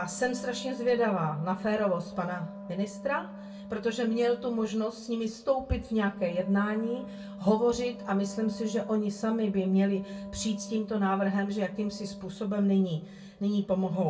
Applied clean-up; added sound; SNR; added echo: none; Wind instrument, woodwind instrument; 13 dB; reverberation time 0.2 s.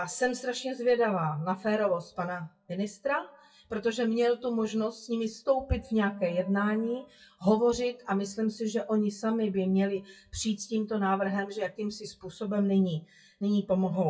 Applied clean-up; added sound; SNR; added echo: classical method WPE with log-MMSE.